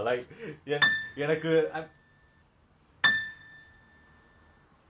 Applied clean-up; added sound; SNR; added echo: none; Piano; -1 dB; none.